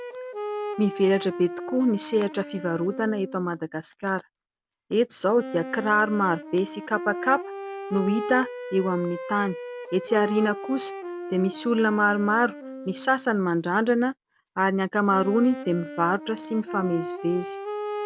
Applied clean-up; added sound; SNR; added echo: none; Wind instrument, woodwind instrument; 10 dB; none.